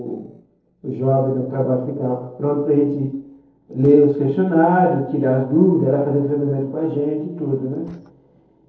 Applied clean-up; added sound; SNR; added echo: neural separator model SepFormer DNS4.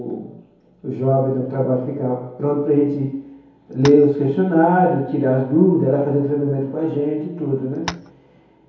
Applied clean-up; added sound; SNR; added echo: none; Tap; 13 dB; reverberation time 2.2 s.